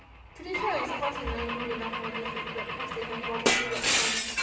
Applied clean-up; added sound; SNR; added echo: none; Glass / Engine / Car; -5 dB; reverberation time 1.0 s.